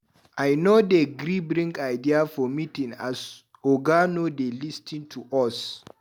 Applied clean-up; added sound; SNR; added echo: none; none; none; none.